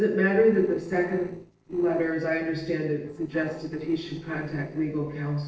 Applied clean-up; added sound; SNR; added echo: neural separator model SepFormer DNS4.